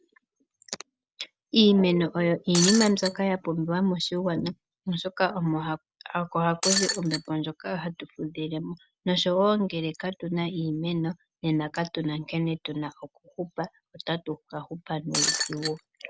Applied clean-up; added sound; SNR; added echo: none; Shatter; 1 dB; none.